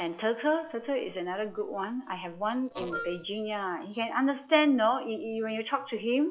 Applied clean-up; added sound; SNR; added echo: classical method log-MMSE.